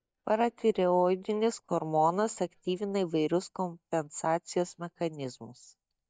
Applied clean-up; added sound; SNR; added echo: neural mask model DeepFilterNet 3.